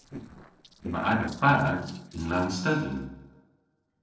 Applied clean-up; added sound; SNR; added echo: neural separator model SepFormer DNS4.